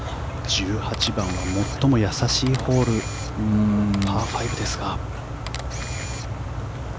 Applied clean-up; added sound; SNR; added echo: none; Camera; 16 dB; none.